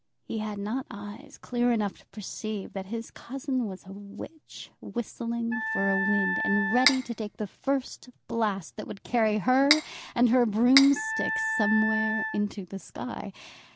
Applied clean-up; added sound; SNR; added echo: none; Wind instrument, woodwind instrument + Cutlery, silverware; 2 dB; none.